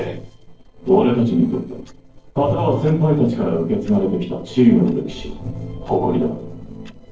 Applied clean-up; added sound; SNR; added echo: neural separator model SepFormer DNS4.